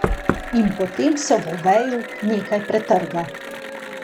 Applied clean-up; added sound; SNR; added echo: none; Knock + Applause / Cheering; 7 dB; none.